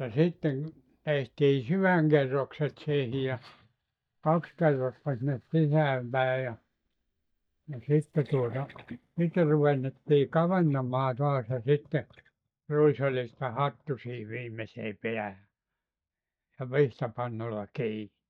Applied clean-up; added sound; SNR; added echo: neural mask model DeepFilterNet 3.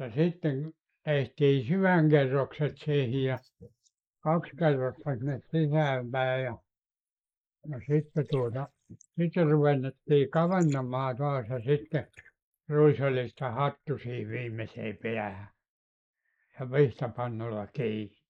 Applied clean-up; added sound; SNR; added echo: neural mask model Resemble Enhance denoiser.